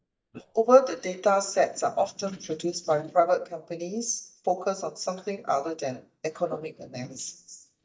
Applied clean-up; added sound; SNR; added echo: neural mask model DeepFilterNet 3.